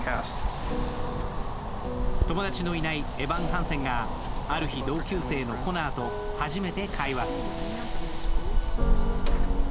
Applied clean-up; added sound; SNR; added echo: none; Wind; -4 dB; none.